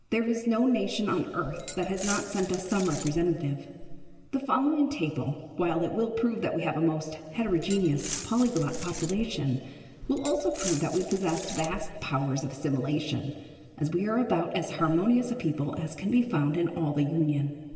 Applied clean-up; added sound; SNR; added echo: none; Glass; 12 dB; reverberation time 1.9 s.